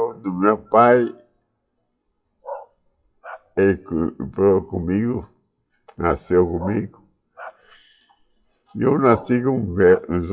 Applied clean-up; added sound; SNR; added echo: classical method WPE with log-MMSE.